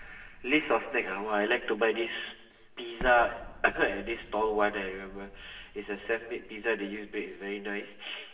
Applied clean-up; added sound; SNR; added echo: none; Explosion; 18 dB; reverberation time 0.9 s.